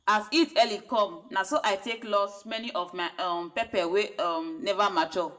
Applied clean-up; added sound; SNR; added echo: none; none; none; reverberation time 0.4 s.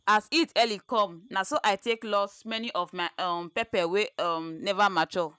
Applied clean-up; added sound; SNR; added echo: none; none; none; none.